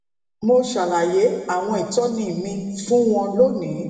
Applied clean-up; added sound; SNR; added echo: none; none; none; reverberation time 1.5 s.